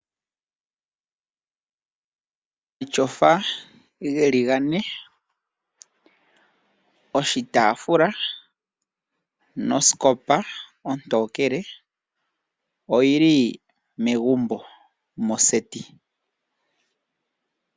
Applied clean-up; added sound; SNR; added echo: none; none; none; none.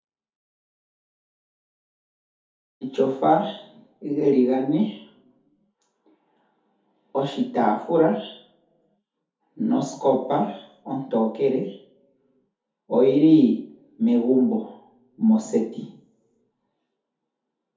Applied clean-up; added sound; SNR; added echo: none; none; none; reverberation time 0.5 s.